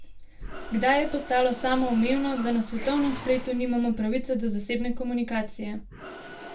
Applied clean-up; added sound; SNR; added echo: none; Mechanisms; 17 dB; reverberation time 0.2 s.